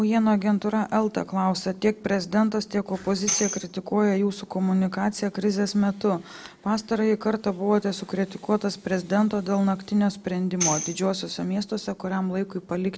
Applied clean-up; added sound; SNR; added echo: none; Tambourine; 8 dB; none.